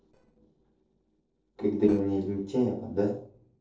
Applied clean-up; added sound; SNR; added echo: neural separator model SepFormer DNS4.